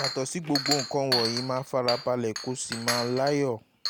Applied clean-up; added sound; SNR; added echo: none; Chink, clink; 4 dB; none.